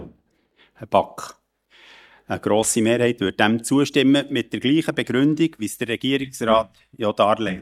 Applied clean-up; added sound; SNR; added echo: neural mask model DeepFilterNet 3.